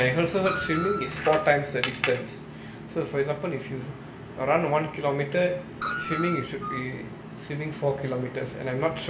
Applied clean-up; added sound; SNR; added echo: none; Screech; 6 dB; reverberation time 0.7 s.